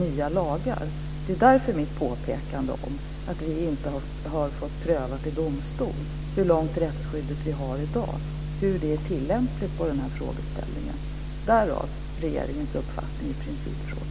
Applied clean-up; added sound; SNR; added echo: none; none; none; none.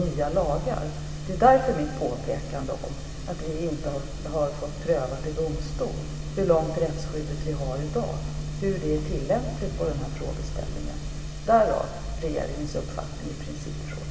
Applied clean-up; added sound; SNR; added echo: none; Accelerating, revving, vroom; 12 dB; reverberation time 2.3 s.